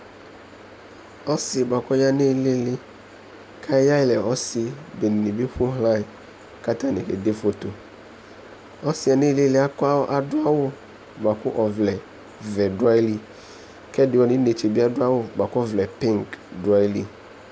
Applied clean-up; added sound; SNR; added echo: none; none; none; none.